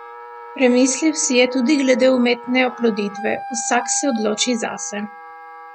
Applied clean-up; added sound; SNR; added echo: none; Wind instrument, woodwind instrument; 15 dB; none.